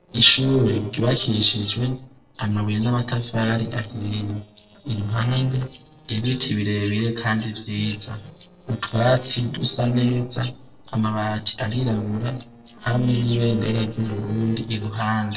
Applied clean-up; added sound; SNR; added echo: neural separator model SepFormer DNS4.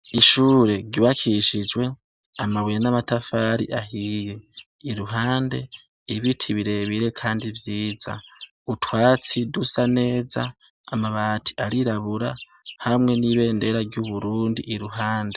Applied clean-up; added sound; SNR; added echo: none; none; none; none.